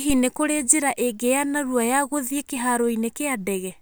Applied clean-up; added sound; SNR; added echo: none; none; none; none.